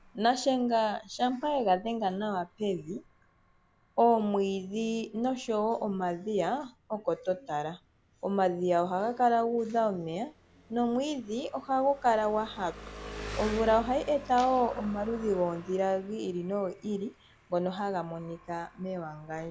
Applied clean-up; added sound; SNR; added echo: none; Engine; 19 dB; none.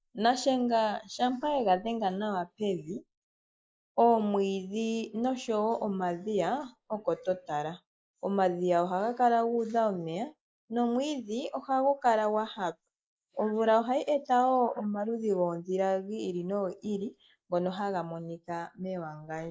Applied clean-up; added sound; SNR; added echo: neural mask model Resemble Enhance denoiser.